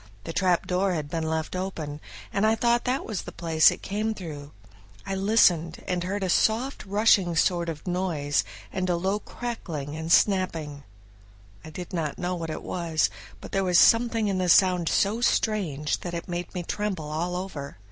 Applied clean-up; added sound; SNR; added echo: none; none; none; none.